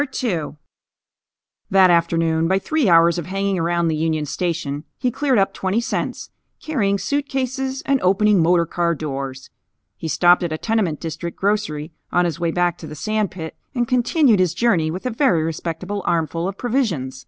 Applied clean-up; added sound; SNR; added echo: none; none; none; none.